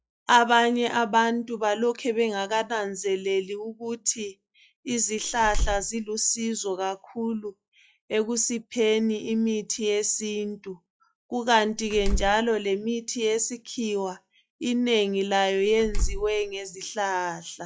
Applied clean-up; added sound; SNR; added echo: classical method log-MMSE.